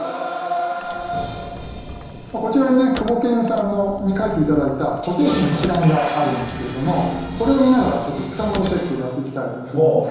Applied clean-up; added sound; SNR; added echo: none; Sliding door / Slam / Wood; 16 dB; reverberation time 1.0 s.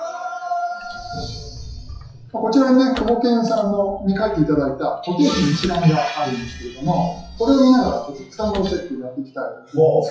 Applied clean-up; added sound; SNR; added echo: classical method WPE with log-MMSE.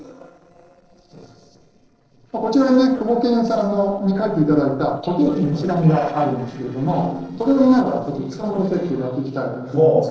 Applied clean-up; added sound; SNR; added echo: neural separator model SepFormer DNS4.